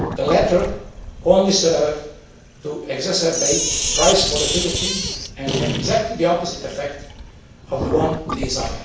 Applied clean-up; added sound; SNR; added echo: none; Sink (filling or washing); 4 dB; reverberation time 0.7 s.